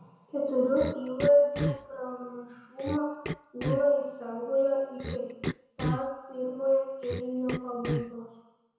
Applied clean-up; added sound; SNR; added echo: none; Cough; 7 dB; reverberation time 1.0 s.